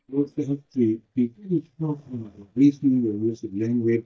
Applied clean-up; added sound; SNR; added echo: neural mask model DeepFilterNet 3.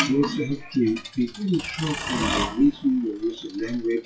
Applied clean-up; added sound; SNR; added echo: classical method WPE with log-MMSE.